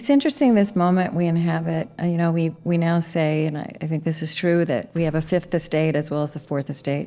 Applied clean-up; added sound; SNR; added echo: neural separator model SepFormer DNS4.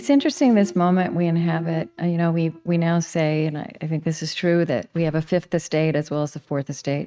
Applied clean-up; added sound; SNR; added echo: neural mask model RNNoise.